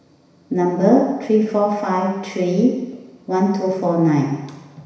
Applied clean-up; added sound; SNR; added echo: none; none; none; reverberation time 1.0 s.